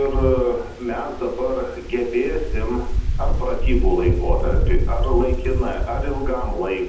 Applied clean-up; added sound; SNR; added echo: none; Wind; -3 dB; reverberation time 0.8 s.